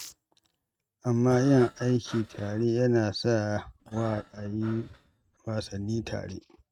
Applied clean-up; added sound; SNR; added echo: neural mask model RNNoise.